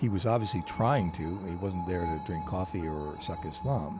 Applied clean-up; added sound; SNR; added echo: none; Screech; 10 dB; none.